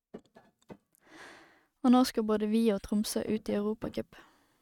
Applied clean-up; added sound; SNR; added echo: neural mask model RNNoise.